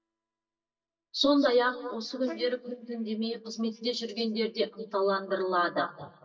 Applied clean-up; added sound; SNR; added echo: neural mask model DeepFilterNet 3.